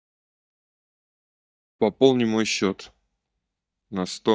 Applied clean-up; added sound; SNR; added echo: neural mask model DeepFilterNet 3.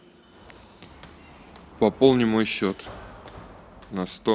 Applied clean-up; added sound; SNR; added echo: none; Walk, footsteps; 20 dB; none.